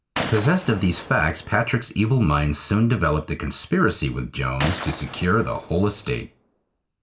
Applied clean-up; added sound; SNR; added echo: none; Gunshot, gunfire; 12 dB; reverberation time 0.3 s.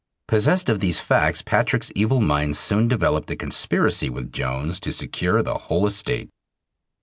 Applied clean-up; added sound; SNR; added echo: none; none; none; none.